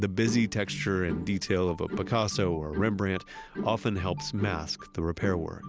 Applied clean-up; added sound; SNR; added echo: none; none; none; none.